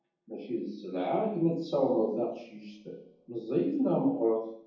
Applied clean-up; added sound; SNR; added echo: none; none; none; reverberation time 0.7 s.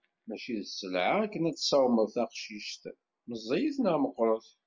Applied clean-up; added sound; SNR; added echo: none; none; none; none.